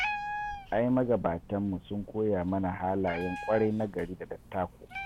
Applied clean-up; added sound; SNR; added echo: none; Meow; 10 dB; none.